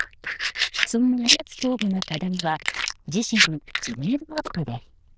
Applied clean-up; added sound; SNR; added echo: neural diffusion model UNIVERSE++.